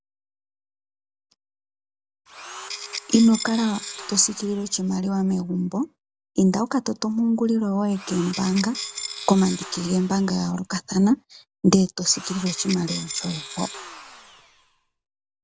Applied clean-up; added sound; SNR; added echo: none; Tools; 12 dB; none.